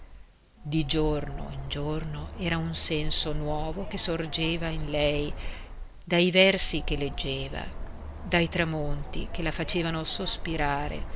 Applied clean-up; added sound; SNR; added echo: none; Bird; 4 dB; none.